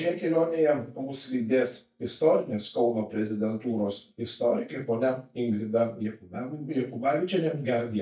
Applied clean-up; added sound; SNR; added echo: neural mask model DeepFilterNet 3.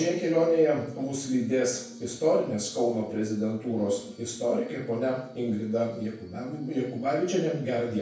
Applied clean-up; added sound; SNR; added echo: none; Glass; 20 dB; reverberation time 0.6 s.